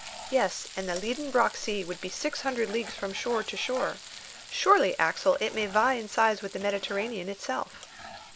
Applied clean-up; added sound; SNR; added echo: none; Frying (food); 14 dB; none.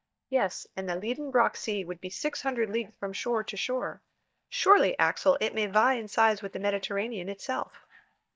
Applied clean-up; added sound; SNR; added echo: neural mask model DeepFilterNet 3.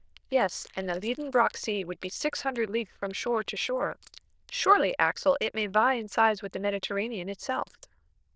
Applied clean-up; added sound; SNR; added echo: neural diffusion model UNIVERSE++.